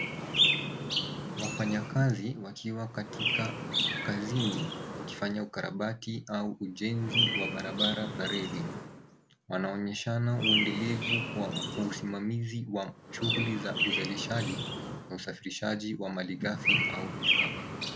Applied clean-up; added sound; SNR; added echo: none; Chirp, tweet; -1 dB; none.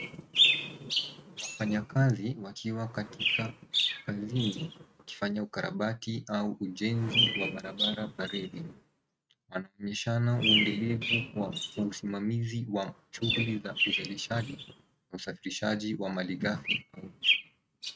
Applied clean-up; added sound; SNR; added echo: neural mask model RNNoise.